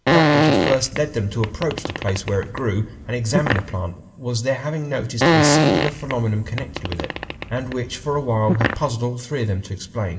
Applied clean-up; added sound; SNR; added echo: none; Fart; -2 dB; reverberation time 1.5 s.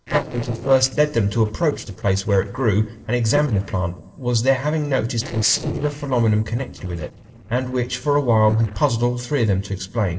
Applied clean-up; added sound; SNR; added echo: neural separator model SepFormer DNS4.